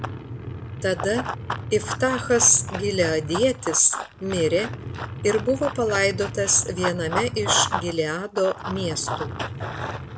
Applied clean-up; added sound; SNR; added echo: none; Run + Truck; 7 dB; none.